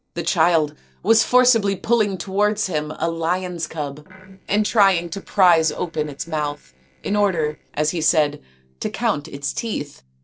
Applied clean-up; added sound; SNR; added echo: neural separator model SepFormer DNS4.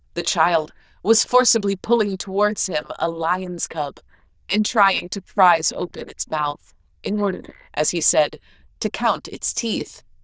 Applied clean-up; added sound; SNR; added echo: neural diffusion model UNIVERSE++.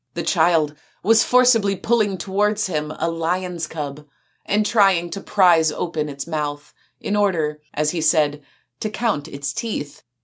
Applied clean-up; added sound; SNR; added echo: none; none; none; none.